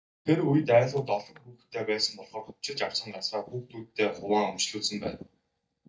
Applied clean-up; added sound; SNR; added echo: neural mask model DeepFilterNet 3.